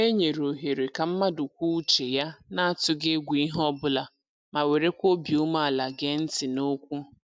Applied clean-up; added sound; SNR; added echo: none; none; none; none.